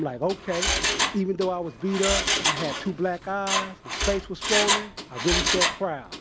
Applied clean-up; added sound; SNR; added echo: none; Mechanisms; -1 dB; none.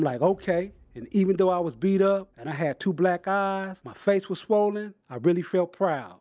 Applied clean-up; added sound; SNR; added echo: none; none; none; none.